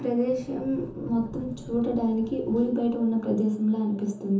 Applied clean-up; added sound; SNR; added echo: none; Sliding door; 17 dB; reverberation time 0.7 s.